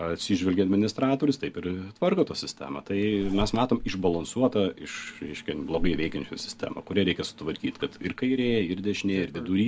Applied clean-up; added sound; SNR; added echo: none; Zipper (clothing); 13 dB; none.